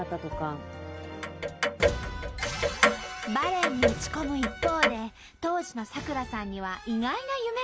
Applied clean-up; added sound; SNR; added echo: none; Clock; -3 dB; none.